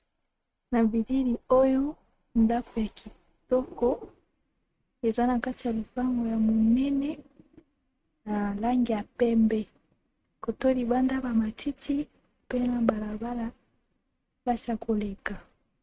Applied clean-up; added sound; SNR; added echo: neural mask model RNNoise.